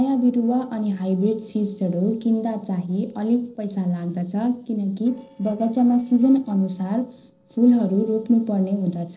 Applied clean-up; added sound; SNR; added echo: neural separator model SepFormer DNS4.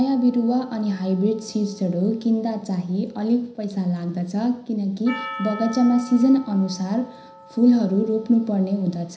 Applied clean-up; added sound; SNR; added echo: none; Percussion; 19 dB; reverberation time 0.5 s.